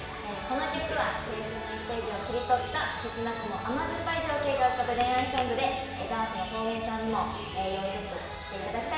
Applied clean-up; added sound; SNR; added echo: none; Tap; 15 dB; reverberation time 1.1 s.